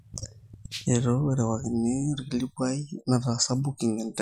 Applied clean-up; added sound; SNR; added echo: classical method Wiener filter.